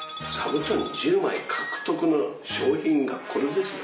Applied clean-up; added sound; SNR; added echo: none; none; none; none.